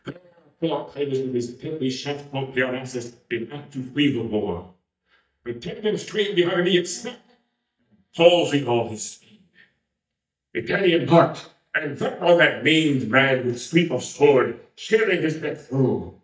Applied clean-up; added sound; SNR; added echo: neural mask model DeepFilterNet 3.